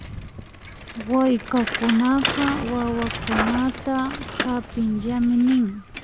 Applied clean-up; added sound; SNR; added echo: none; Bicycle; 7 dB; none.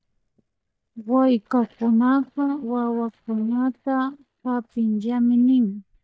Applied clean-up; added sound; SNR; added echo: neural mask model DeepFilterNet 3.